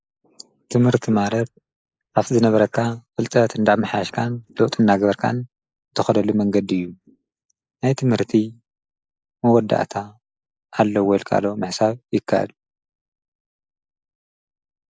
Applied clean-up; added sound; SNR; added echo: neural mask model Resemble Enhance denoiser.